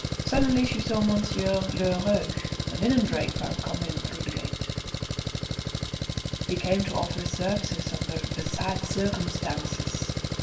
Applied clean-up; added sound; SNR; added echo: none; Engine; 1 dB; reverberation time 0.8 s.